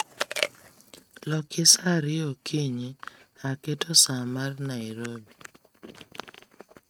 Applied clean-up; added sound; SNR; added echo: neural mask model RNNoise.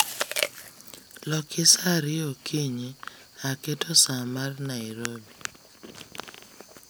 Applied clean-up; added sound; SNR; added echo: none; Chewing, mastication; 10 dB; none.